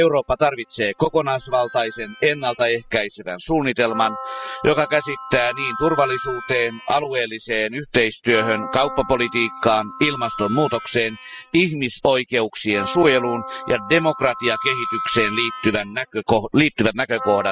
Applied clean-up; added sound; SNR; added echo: classical method spectral subtraction.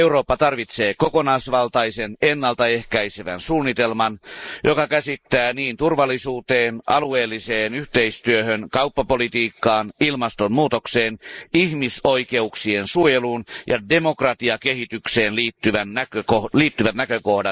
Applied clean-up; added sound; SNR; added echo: neural mask model Resemble Enhance denoiser.